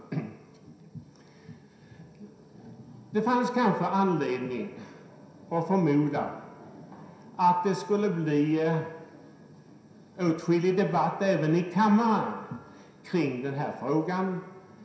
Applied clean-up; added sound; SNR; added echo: none; none; none; reverberation time 0.7 s.